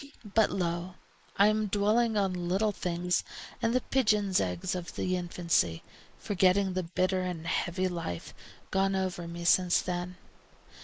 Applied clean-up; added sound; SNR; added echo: neural mask model Resemble Enhance denoiser.